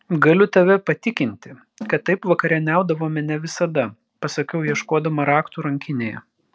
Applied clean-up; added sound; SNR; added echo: none; Snare drum; 16 dB; none.